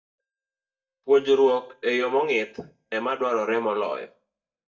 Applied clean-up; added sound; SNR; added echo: neural mask model DeepFilterNet 3.